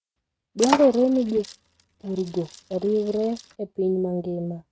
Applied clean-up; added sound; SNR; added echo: neural mask model RNNoise.